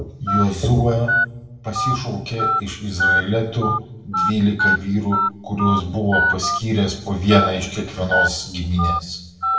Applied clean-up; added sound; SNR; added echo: none; Telephone; 2 dB; reverberation time 0.8 s.